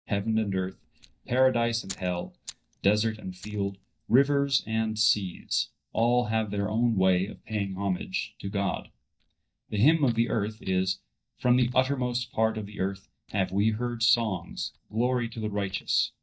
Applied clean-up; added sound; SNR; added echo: neural mask model DeepFilterNet 3.